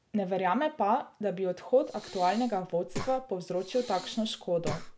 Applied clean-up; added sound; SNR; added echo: none; Breathing; 11 dB; none.